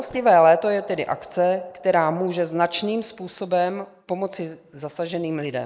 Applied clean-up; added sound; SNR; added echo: neural mask model Resemble Enhance denoiser.